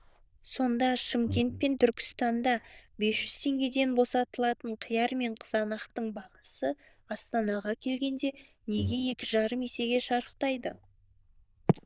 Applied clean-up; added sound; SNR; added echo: neural diffusion model UNIVERSE++.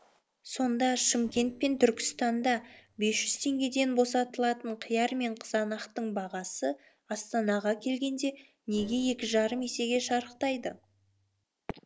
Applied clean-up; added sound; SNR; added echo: neural separator model SepFormer DNS4.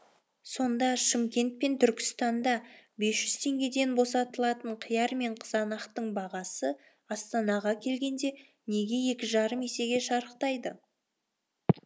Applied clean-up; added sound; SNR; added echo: none; none; none; none.